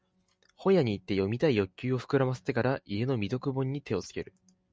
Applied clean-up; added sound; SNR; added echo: none; none; none; none.